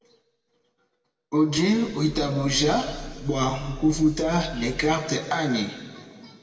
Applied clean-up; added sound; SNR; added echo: none; Growling; 14 dB; reverberation time 2.1 s.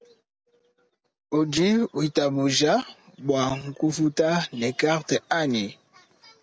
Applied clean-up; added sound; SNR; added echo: none; none; none; none.